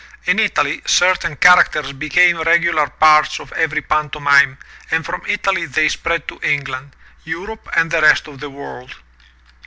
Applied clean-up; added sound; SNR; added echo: none; none; none; none.